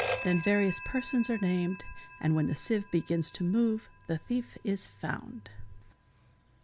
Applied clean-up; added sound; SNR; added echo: none; Telephone; 12 dB; none.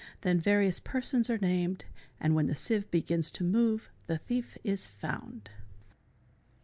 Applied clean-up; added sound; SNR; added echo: none; none; none; none.